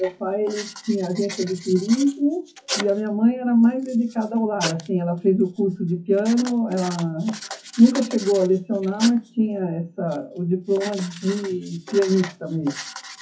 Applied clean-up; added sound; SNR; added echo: classical method WPE with log-MMSE.